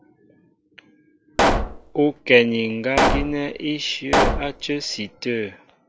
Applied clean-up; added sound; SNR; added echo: none; Explosion; -1 dB; none.